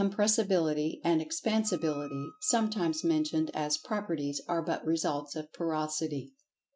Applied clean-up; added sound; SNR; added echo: neural mask model RNNoise.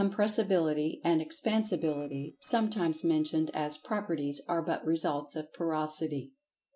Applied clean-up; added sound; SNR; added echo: neural separator model SepFormer DNS4.